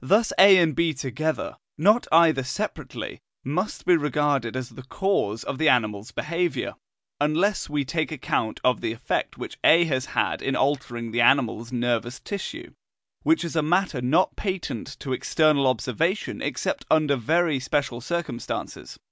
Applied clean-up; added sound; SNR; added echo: none; none; none; none.